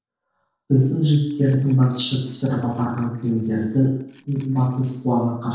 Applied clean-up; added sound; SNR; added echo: neural separator model SepFormer DNS4.